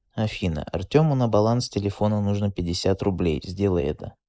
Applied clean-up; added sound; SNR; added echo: neural mask model Resemble Enhance denoiser.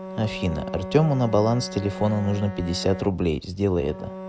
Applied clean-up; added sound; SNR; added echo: none; Bowed string instrument; 11 dB; none.